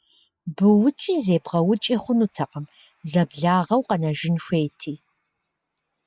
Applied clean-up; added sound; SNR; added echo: none; none; none; none.